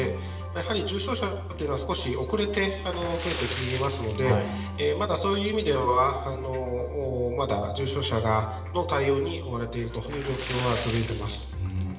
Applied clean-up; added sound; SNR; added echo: none; Splash, splatter; 14 dB; reverberation time 1.1 s.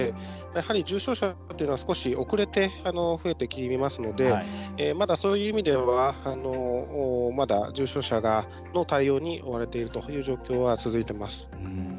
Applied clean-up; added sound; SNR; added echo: none; none; none; none.